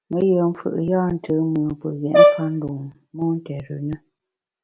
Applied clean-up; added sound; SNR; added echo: none; Brass instrument; -4 dB; none.